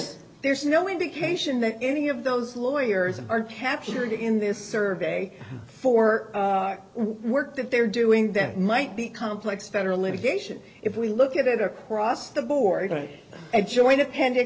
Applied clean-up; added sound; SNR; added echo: none; none; none; none.